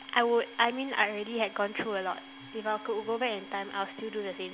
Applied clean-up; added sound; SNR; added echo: none; Domestic sounds, home sounds; 16 dB; none.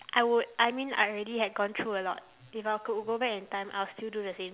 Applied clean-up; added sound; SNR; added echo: none; none; none; none.